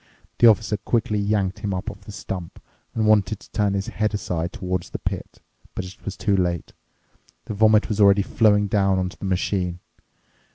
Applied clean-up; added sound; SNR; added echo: none; none; none; none.